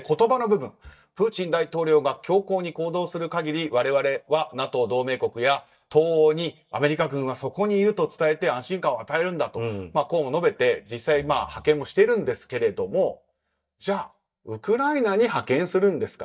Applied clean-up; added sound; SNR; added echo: neural mask model DeepFilterNet 3.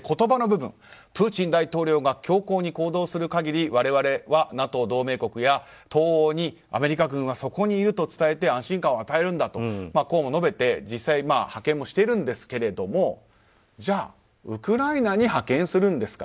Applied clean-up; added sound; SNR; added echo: none; none; none; none.